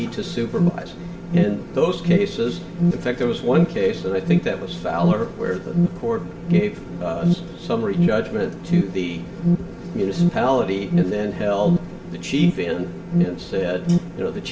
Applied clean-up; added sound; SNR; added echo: none; Alarm; -1 dB; reverberation time 0.4 s.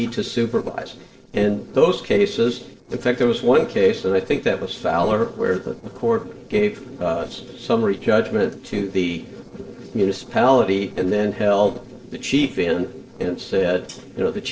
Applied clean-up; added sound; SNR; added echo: neural separator model SepFormer DNS4.